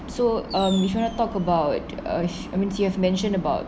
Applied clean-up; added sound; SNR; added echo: none; Fireworks; 16 dB; none.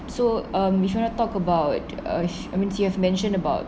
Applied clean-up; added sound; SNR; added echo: none; none; none; none.